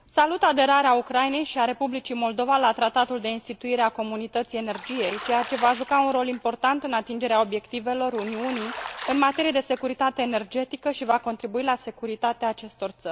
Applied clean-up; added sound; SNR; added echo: none; Bathtub (filling or washing); 13 dB; none.